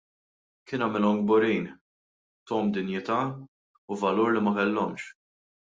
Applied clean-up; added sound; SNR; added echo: none; none; none; none.